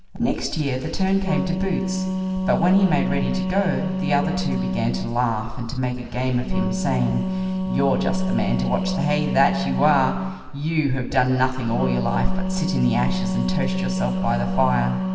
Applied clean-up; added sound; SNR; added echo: none; Wind instrument, woodwind instrument; 3 dB; reverberation time 2.1 s.